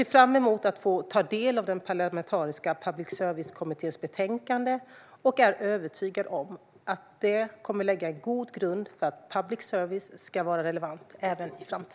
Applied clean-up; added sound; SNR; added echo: none; none; none; none.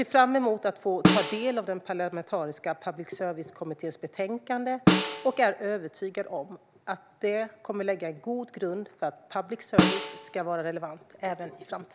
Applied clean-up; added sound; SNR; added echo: none; Snare drum; -2 dB; none.